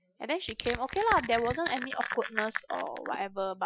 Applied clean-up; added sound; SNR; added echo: classical method Wiener filter.